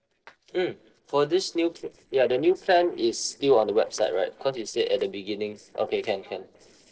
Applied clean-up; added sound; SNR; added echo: neural separator model SepFormer DNS4.